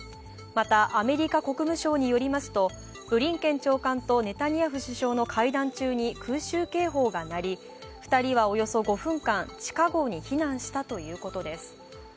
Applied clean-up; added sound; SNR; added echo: none; none; none; none.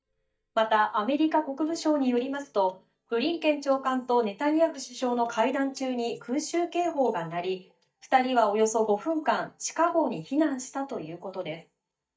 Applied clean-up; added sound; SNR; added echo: neural mask model DeepFilterNet 3.